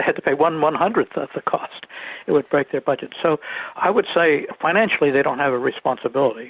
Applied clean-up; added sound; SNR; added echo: none; none; none; none.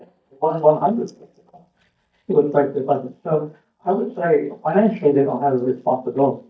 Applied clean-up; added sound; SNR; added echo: neural mask model DeepFilterNet 3.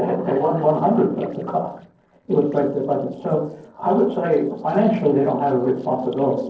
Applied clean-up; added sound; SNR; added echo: neural separator model SepFormer DNS4.